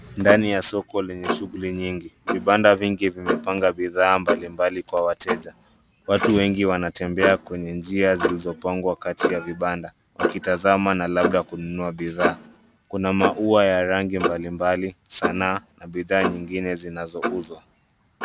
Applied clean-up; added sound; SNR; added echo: none; Clock; 7 dB; none.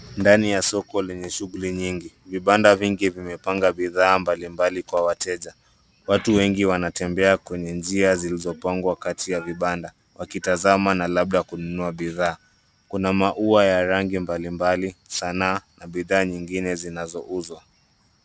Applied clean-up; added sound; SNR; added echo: none; none; none; none.